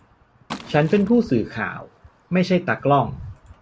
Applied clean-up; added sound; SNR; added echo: none; Liquid; 20 dB; none.